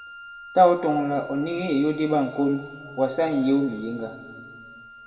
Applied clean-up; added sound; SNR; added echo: none; Wind instrument, woodwind instrument; 19 dB; reverberation time 1.7 s.